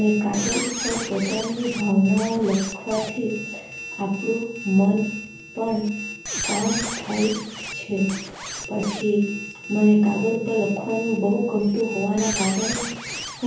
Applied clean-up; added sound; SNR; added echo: none; Squeak; 9 dB; reverberation time 0.7 s.